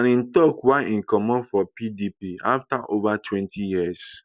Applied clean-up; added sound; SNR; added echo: none; none; none; none.